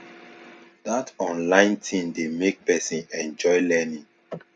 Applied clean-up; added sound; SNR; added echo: none; none; none; none.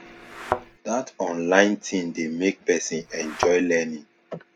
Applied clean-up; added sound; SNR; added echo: none; Thump, thud; 7 dB; none.